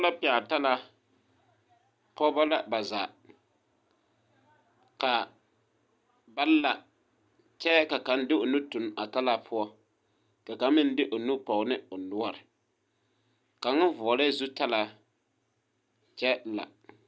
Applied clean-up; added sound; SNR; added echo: none; none; none; none.